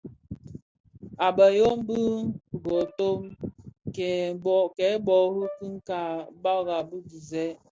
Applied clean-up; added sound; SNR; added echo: none; Brass instrument; 17 dB; none.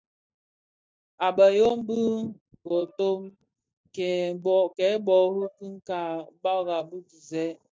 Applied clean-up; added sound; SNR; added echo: neural mask model DeepFilterNet 3.